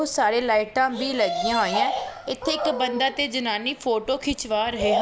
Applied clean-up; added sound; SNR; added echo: none; none; none; none.